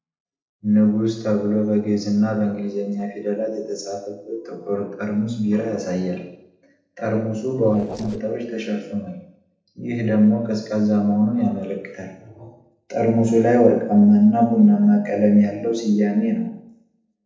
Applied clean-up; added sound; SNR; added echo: neural separator model SepFormer DNS4.